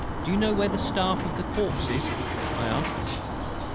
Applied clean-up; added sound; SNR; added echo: none; Drum kit + Bird; -1 dB; none.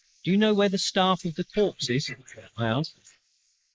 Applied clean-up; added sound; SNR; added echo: neural mask model Resemble Enhance denoiser.